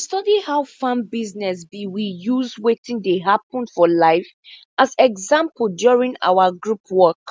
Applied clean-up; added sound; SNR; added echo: none; none; none; none.